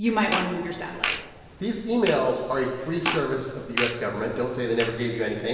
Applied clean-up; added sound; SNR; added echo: none; Fart; 8 dB; reverberation time 1.2 s.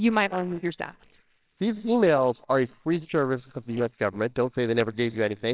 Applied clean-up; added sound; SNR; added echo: neural separator model SepFormer WHAMR!.